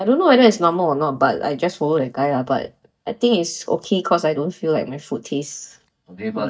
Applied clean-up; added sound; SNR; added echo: neural mask model DeepFilterNet 3.